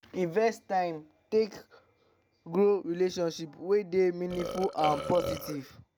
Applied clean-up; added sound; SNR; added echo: none; Burping, eructation; 6 dB; none.